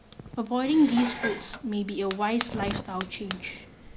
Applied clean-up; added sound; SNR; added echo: none; Dishes, pots, and pans + Fire; 5 dB; none.